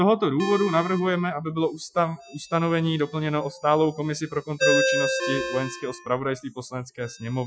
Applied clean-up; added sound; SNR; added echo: classical method Wiener filter.